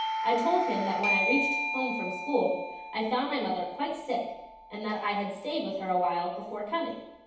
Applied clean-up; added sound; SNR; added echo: none; Doorbell; 4 dB; reverberation time 0.9 s.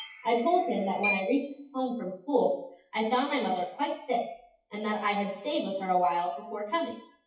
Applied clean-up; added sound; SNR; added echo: classical method WPE with log-MMSE.